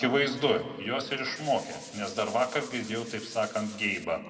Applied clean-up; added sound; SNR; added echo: none; Tools; 17 dB; reverberation time 1.5 s.